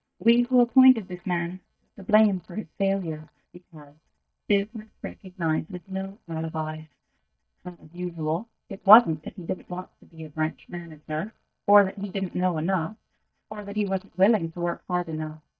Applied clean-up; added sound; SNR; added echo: neural mask model DeepFilterNet 3.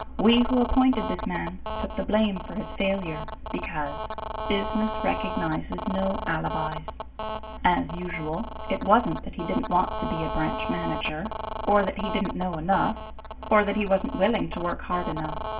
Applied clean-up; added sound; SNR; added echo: none; Telephone; 7 dB; reverberation time 0.2 s.